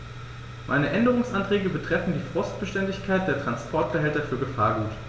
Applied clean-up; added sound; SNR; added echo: none; none; none; none.